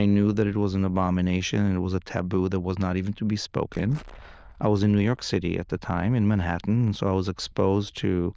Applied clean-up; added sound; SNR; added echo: neural diffusion model UNIVERSE++.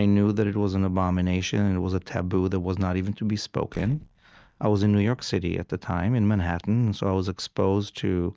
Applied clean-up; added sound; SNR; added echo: neural mask model DeepFilterNet 3.